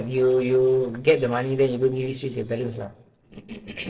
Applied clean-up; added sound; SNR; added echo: neural separator model SepFormer DNS4.